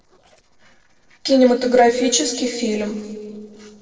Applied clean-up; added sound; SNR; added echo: neural separator model SepFormer DNS4.